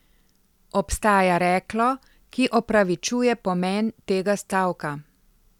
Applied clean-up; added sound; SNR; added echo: none; none; none; none.